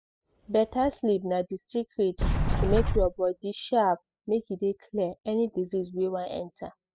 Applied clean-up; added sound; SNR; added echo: classical method spectral subtraction.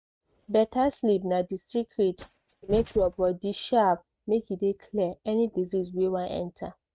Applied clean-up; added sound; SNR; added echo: neural mask model RNNoise.